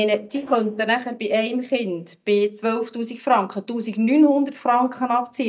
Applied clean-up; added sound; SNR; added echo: neural mask model DeepFilterNet 3.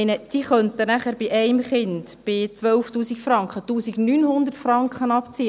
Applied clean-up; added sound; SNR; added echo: none; none; none; none.